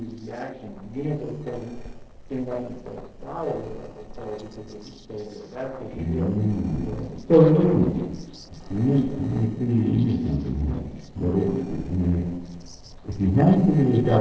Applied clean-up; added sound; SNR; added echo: neural separator model SepFormer DNS4.